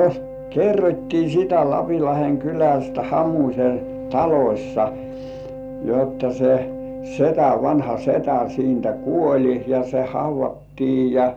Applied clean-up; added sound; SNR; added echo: none; Organ; 12 dB; none.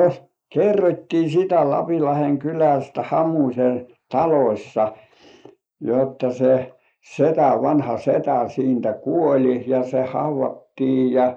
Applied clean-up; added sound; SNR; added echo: neural mask model Resemble Enhance denoiser.